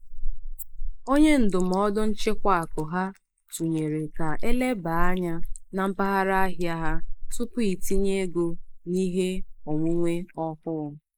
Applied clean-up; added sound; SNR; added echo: neural mask model Resemble Enhance denoiser.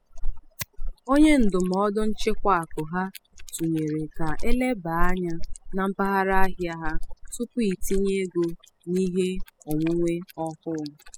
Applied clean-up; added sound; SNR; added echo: classical method spectral subtraction.